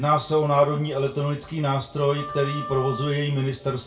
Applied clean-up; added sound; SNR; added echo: none; Wind instrument, woodwind instrument; 13 dB; reverberation time 0.2 s.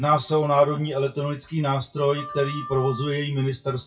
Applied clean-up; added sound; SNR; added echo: classical method WPE with log-MMSE.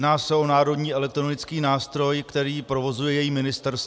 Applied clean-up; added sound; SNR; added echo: none; none; none; none.